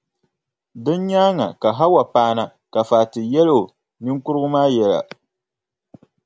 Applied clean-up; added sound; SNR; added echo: none; none; none; none.